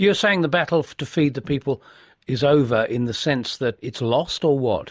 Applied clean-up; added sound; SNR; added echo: none; none; none; none.